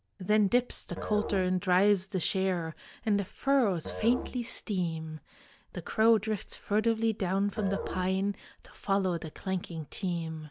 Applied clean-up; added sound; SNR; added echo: none; Musical instrument; 13 dB; none.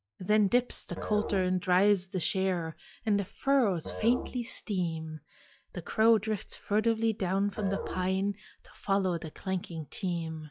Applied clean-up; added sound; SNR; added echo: classical method log-MMSE.